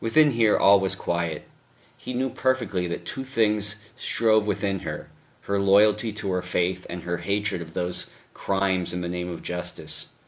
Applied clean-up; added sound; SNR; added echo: none; none; none; none.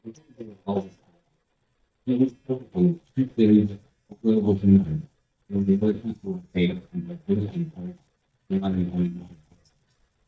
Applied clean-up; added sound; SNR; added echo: neural mask model DeepFilterNet 3.